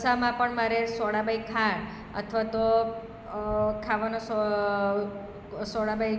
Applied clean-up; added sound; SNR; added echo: none; none; none; none.